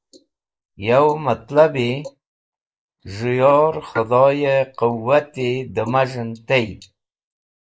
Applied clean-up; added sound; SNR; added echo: neural mask model Resemble Enhance denoiser.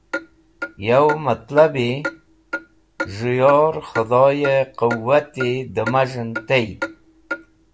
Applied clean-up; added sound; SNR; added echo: none; Clock; 12 dB; none.